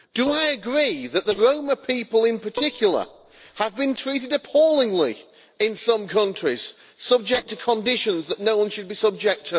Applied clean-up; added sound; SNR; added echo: neural separator model SepFormer DNS4.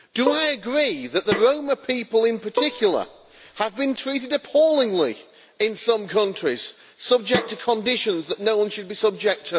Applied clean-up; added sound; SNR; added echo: none; Snare drum + Bowed string instrument; 10 dB; none.